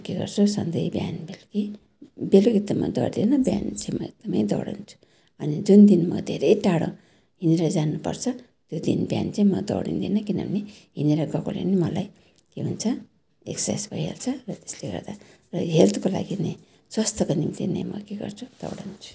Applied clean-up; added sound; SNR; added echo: none; Wild animals; 16 dB; none.